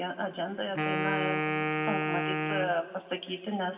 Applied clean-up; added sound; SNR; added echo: none; Wind instrument, woodwind instrument; -2 dB; reverberation time 1.5 s.